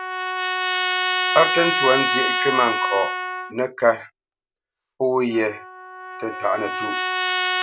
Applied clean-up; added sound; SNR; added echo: none; Trumpet; 0 dB; none.